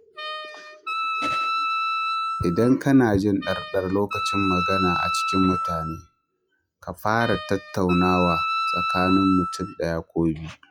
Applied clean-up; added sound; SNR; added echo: classical method log-MMSE.